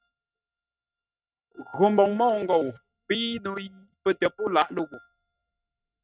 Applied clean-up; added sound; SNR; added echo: neural mask model RNNoise.